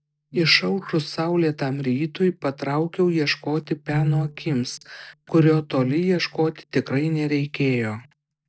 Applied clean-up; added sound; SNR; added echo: neural mask model DeepFilterNet 3.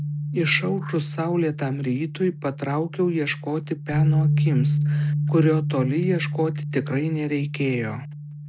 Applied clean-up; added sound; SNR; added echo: none; Bass guitar; 1 dB; none.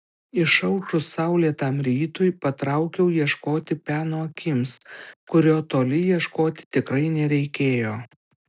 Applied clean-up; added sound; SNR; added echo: none; none; none; none.